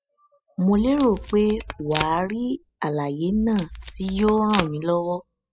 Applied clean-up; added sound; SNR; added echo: classical method spectral subtraction.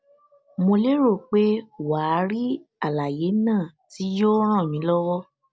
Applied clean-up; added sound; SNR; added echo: none; none; none; none.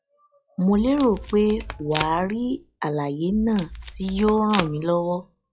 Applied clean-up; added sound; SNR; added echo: classical method log-MMSE.